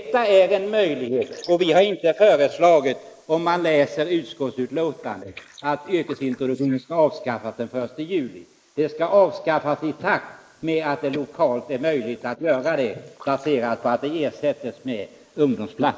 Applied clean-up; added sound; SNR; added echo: neural mask model Resemble Enhance denoiser.